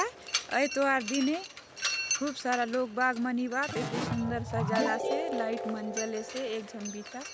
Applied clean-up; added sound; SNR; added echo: none; Mechanisms + Keyboard (musical); 4 dB; none.